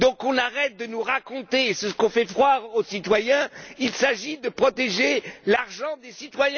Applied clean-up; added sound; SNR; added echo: none; none; none; none.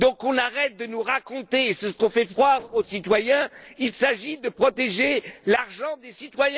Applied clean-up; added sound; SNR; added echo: neural separator model SepFormer DNS4.